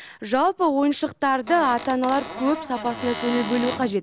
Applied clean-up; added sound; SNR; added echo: none; Squeak / Cupboard open or close; 10 dB; none.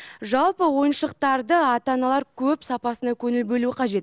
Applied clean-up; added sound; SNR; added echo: none; none; none; none.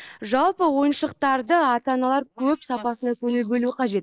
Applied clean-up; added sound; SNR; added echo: neural mask model Resemble Enhance denoiser.